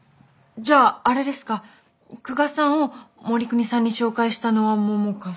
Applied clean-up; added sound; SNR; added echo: none; none; none; none.